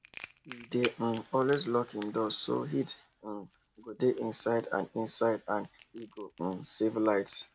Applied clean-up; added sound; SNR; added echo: none; Crackle; 17 dB; none.